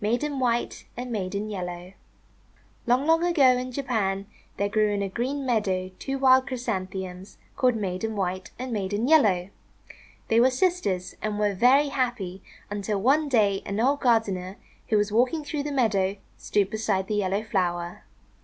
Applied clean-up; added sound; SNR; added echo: none; none; none; none.